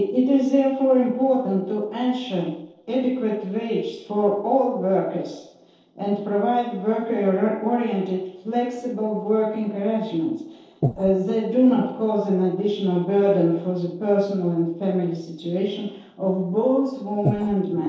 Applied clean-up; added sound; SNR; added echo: neural separator model SepFormer DNS4.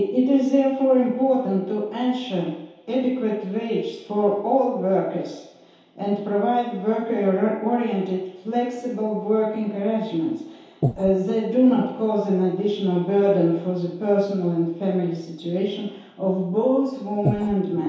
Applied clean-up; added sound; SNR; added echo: none; Breathing; 1 dB; reverberation time 0.8 s.